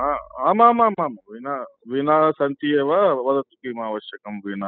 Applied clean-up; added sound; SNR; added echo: classical method spectral subtraction.